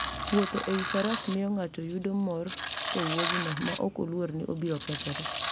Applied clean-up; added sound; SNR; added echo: none; Tools; -3 dB; none.